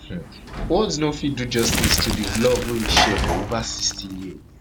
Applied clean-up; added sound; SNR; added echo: none; Crumpling, crinkling + Sliding door / Slam; 1 dB; none.